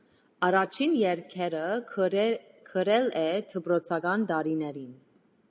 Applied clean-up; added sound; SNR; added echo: none; none; none; none.